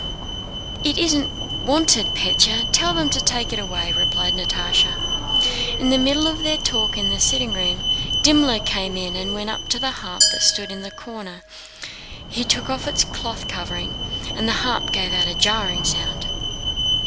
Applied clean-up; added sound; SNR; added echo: none; Glass + Alarm; 0 dB; none.